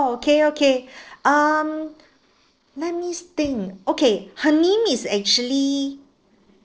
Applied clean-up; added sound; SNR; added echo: neural separator model SepFormer DNS4.